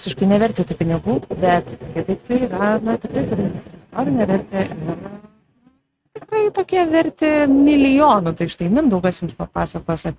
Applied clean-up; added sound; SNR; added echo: neural mask model RNNoise.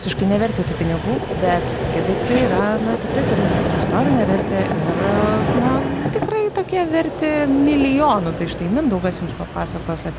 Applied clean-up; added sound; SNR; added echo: none; Vehicle; 2 dB; none.